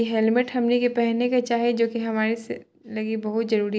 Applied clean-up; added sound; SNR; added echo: none; none; none; none.